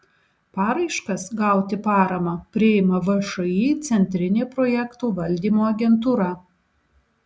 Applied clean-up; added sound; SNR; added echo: none; none; none; none.